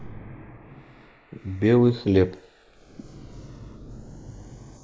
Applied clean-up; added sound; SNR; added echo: neural mask model Resemble Enhance denoiser.